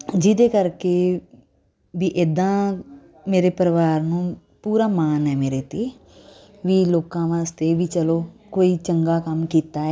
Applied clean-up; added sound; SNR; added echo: none; none; none; none.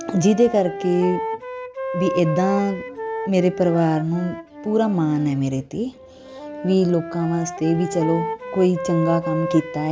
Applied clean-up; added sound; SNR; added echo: none; Wind instrument, woodwind instrument; 8 dB; none.